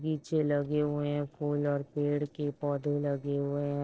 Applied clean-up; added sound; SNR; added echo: neural separator model SepFormer DNS4.